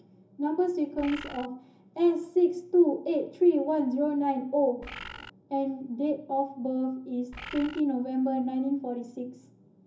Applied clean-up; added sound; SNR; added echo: none; Bird; 13 dB; reverberation time 0.4 s.